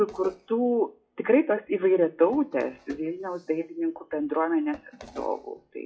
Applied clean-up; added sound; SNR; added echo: classical method WPE with log-MMSE.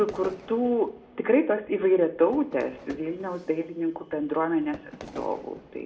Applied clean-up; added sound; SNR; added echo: none; Fire / Fireworks; 19 dB; reverberation time 0.8 s.